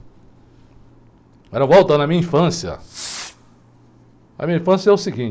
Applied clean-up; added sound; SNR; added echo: none; Fireworks; 19 dB; none.